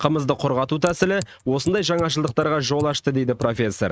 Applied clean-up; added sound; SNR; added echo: neural mask model RNNoise.